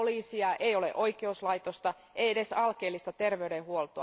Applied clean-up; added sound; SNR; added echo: none; none; none; none.